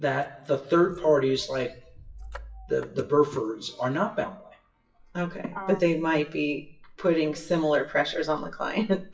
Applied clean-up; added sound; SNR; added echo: classical method WPE with log-MMSE.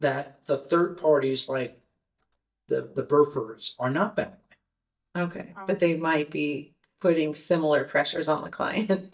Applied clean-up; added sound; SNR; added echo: neural mask model DeepFilterNet 3.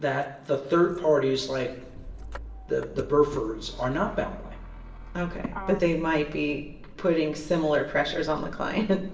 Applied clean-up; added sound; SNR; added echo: none; Motor vehicle (road); 15 dB; reverberation time 0.9 s.